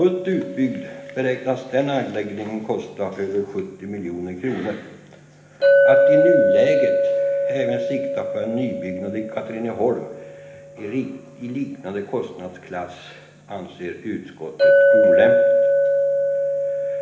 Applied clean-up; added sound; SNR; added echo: none; Chink, clink; -5 dB; reverberation time 1.0 s.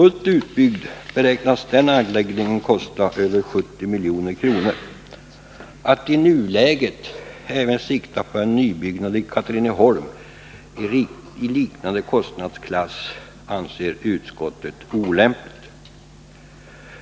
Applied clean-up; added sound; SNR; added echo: none; none; none; none.